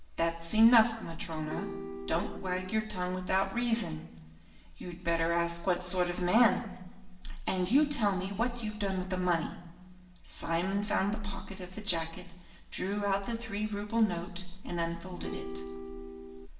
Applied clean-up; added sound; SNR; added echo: none; Acoustic guitar / Strum; 9 dB; reverberation time 1.0 s.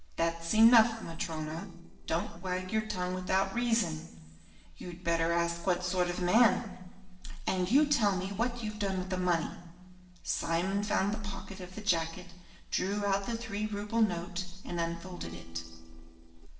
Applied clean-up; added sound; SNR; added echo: neural separator model SepFormer DNS4.